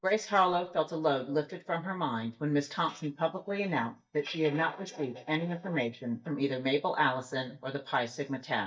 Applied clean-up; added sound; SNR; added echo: neural mask model DeepFilterNet 3.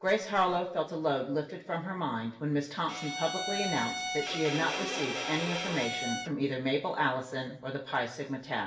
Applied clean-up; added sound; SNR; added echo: none; Bowed string instrument; 4 dB; reverberation time 0.7 s.